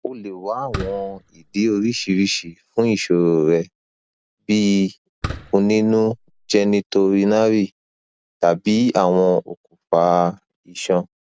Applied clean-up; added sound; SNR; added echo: none; Fireworks; 14 dB; none.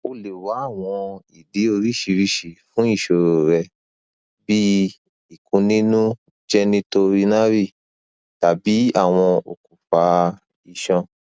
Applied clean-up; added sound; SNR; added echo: none; none; none; none.